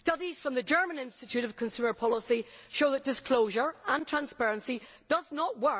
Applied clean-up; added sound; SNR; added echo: none; none; none; none.